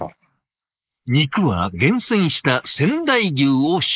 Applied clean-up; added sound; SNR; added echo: neural mask model Resemble Enhance denoiser.